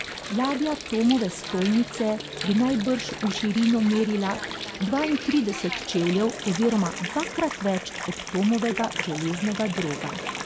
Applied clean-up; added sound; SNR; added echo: none; Water; 9 dB; none.